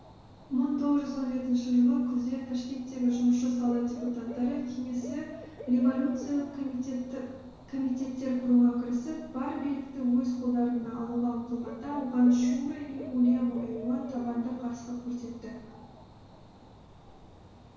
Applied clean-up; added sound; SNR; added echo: none; Bird / Dog; 19 dB; reverberation time 1.0 s.